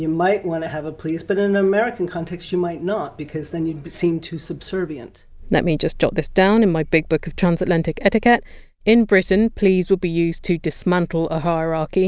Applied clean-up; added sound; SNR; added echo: none; none; none; none.